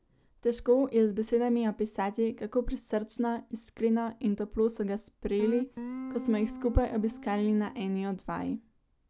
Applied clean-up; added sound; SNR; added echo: none; Guitar; 11 dB; none.